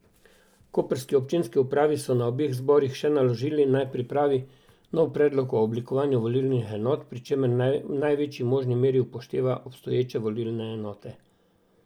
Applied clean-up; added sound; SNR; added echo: none; none; none; none.